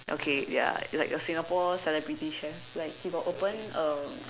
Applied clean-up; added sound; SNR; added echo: none; none; none; none.